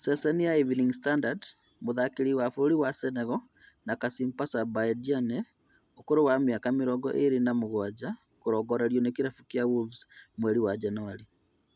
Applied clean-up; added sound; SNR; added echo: none; none; none; none.